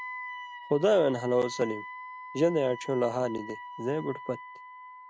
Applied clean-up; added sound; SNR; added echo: none; Wind instrument, woodwind instrument; 12 dB; none.